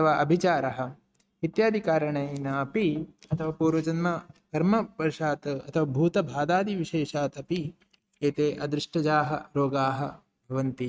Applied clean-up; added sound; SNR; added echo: neural mask model RNNoise.